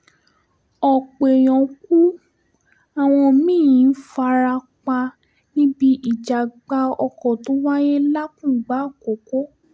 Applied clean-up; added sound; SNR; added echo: none; none; none; none.